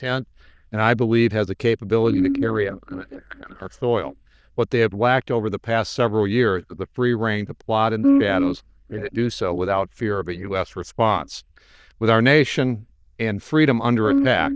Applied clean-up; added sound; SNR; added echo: neural diffusion model UNIVERSE++.